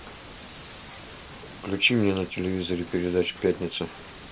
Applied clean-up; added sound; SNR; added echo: none; none; none; none.